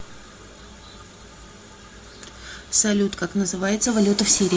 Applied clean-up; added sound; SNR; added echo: none; none; none; none.